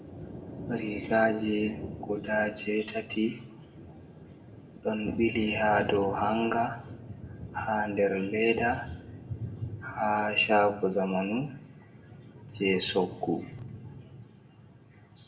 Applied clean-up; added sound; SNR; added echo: none; Thunder; 12 dB; reverberation time 0.6 s.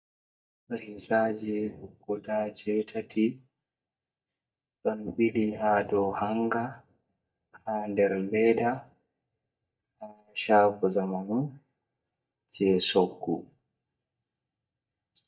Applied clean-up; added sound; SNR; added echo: neural mask model DeepFilterNet 3.